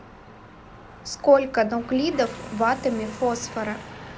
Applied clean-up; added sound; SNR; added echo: none; Hiss + Engine; 17 dB; none.